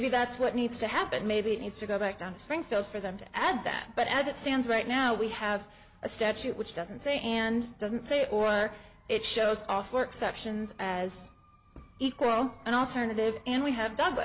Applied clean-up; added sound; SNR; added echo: none; none; none; none.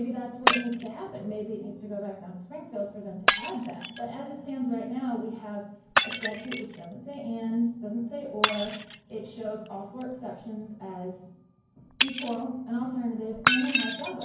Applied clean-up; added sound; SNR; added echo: none; Shatter; -1 dB; reverberation time 0.9 s.